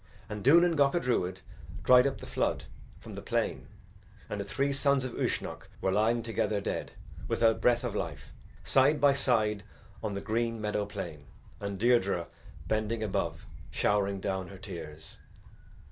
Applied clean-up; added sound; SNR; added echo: none; Wind; 13 dB; none.